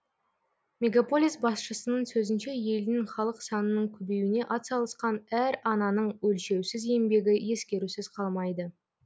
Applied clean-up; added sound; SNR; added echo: none; none; none; none.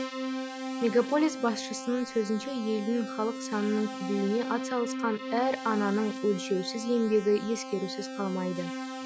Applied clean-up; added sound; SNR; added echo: none; Keyboard (musical); 7 dB; none.